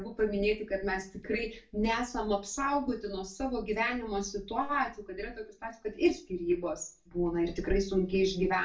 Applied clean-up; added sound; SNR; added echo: none; none; none; reverberation time 0.3 s.